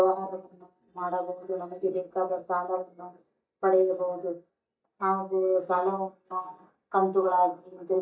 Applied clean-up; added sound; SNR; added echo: neural mask model DeepFilterNet 3.